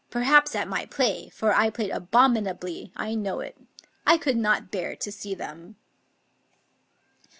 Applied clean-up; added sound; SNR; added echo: none; none; none; none.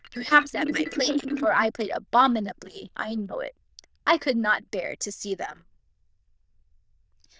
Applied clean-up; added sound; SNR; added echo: neural diffusion model UNIVERSE++.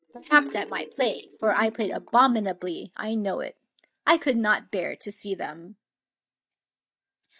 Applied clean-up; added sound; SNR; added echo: neural mask model DeepFilterNet 3.